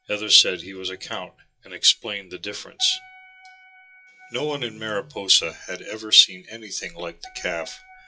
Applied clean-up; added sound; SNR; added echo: classical method WPE with log-MMSE.